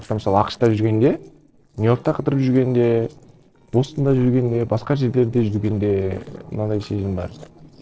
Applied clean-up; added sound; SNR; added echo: neural separator model SepFormer DNS4.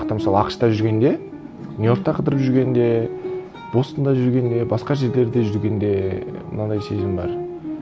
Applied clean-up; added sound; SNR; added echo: none; none; none; none.